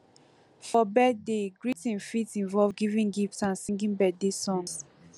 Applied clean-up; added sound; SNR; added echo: none; none; none; none.